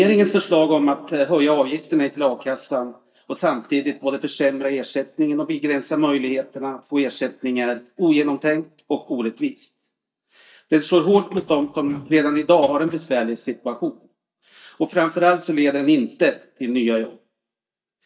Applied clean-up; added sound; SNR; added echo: neural mask model DeepFilterNet 3.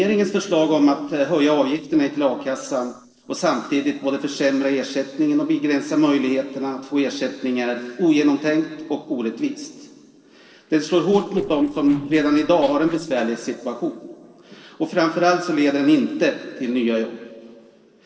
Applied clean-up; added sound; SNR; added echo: neural separator model SepFormer DNS4.